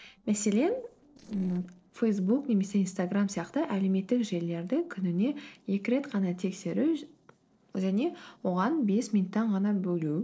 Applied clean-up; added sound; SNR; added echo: neural separator model SepFormer DNS4.